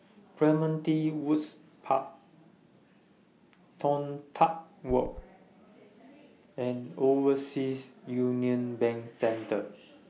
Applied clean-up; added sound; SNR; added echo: none; Run; 11 dB; none.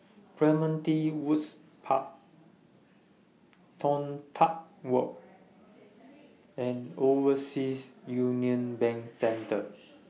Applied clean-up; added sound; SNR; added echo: none; none; none; none.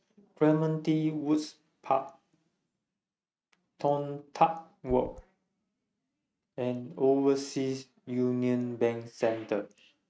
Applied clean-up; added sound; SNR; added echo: neural mask model RNNoise.